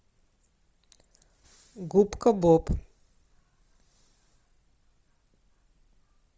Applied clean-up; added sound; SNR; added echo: none; none; none; none.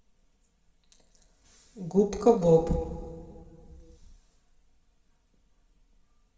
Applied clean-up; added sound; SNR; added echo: none; none; none; reverberation time 1.7 s.